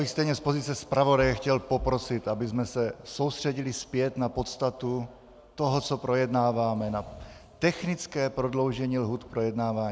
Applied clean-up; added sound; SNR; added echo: none; none; none; none.